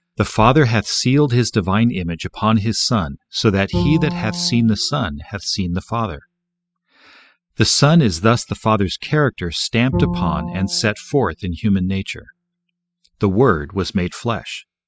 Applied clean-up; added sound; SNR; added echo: classical method spectral subtraction.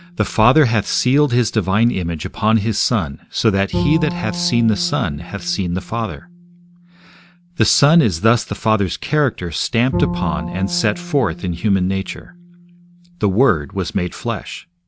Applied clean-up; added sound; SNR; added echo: none; Bowed string instrument; 12 dB; none.